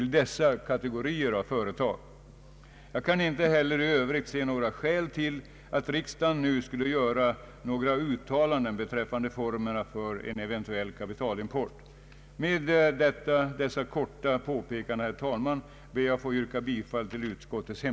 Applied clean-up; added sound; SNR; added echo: none; none; none; none.